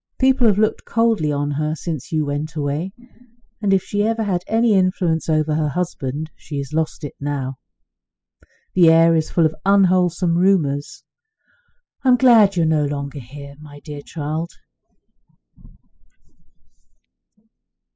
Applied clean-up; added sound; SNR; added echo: classical method spectral subtraction.